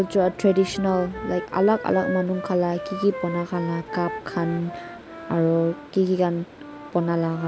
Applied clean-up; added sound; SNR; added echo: none; Wind instrument, woodwind instrument; 11 dB; none.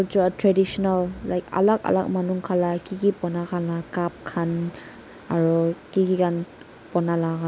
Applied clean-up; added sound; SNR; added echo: none; none; none; none.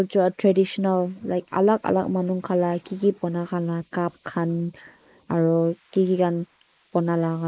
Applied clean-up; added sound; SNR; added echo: neural mask model Resemble Enhance denoiser.